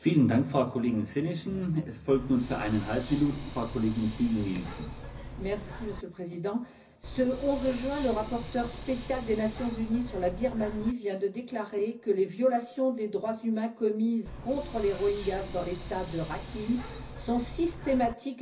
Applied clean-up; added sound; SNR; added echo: none; Hiss; 7 dB; reverberation time 0.4 s.